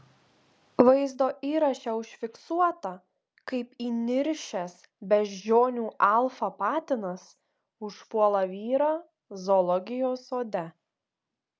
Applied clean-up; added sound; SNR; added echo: none; none; none; none.